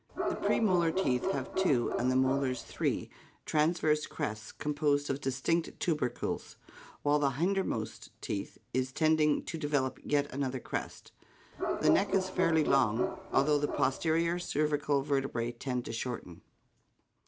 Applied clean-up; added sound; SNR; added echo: none; Bark; 3 dB; none.